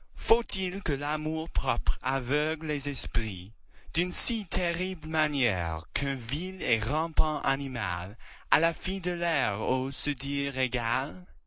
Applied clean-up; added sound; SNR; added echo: none; none; none; none.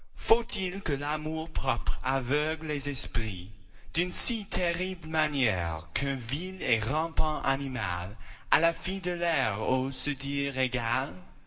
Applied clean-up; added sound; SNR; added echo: none; none; none; reverberation time 0.6 s.